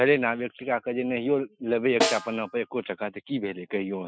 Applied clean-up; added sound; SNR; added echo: classical method Wiener filter.